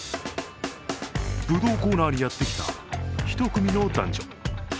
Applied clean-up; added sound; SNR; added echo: none; none; none; none.